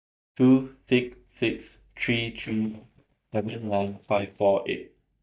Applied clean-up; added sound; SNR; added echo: neural mask model DeepFilterNet 3.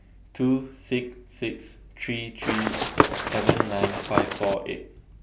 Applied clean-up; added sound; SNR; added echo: none; Run; -5 dB; none.